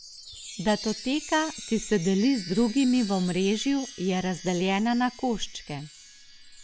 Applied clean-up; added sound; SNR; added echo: none; Chime; 15 dB; none.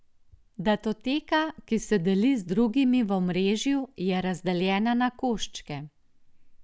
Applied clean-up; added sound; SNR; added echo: none; none; none; none.